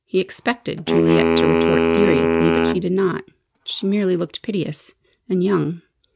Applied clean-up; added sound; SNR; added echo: neural mask model RNNoise.